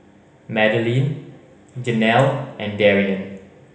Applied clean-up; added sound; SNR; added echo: none; none; none; reverberation time 1.1 s.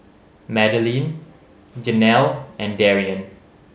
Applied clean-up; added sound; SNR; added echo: none; none; none; none.